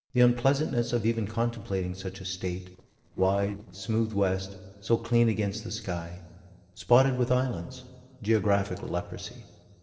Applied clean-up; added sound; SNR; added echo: neural separator model SepFormer DNS4.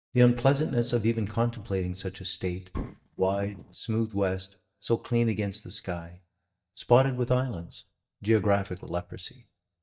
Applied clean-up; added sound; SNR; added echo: neural mask model DeepFilterNet 3.